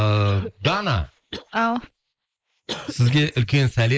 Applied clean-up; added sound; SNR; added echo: neural mask model Resemble Enhance denoiser.